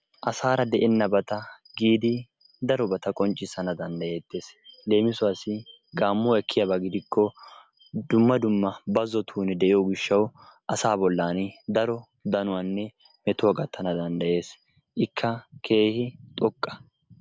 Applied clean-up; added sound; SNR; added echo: none; none; none; none.